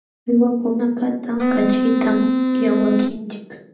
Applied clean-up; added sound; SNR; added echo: none; Wind instrument, woodwind instrument; -2 dB; reverberation time 0.6 s.